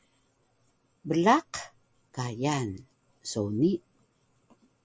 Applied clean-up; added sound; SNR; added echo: none; none; none; none.